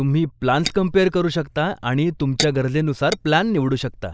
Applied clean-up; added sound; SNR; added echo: neural mask model Resemble Enhance denoiser.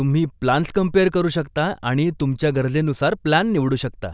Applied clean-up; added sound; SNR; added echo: none; none; none; none.